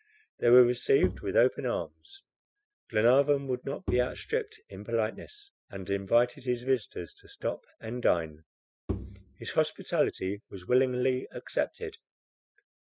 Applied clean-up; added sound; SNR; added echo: classical method spectral subtraction.